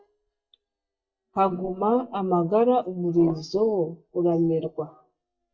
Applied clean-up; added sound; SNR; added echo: neural mask model DeepFilterNet 3.